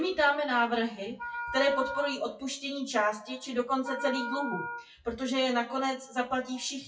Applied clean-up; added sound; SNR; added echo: classical method WPE with log-MMSE.